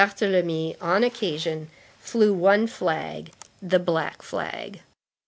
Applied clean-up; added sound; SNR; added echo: none; none; none; none.